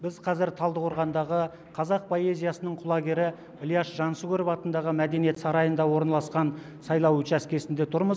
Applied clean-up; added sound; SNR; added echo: none; none; none; none.